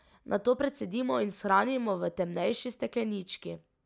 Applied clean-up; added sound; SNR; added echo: none; none; none; none.